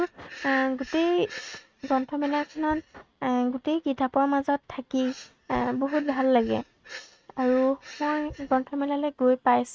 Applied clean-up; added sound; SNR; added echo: neural mask model RNNoise.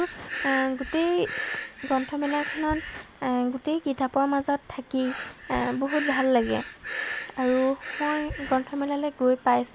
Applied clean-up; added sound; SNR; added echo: none; Breathing; 10 dB; none.